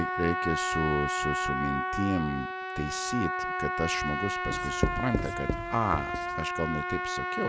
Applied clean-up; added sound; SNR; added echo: none; Writing + Trumpet; -1 dB; none.